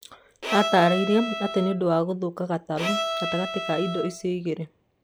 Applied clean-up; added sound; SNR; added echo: none; Bowed string instrument; 5 dB; none.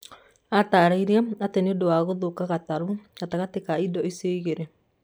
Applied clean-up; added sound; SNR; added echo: none; none; none; none.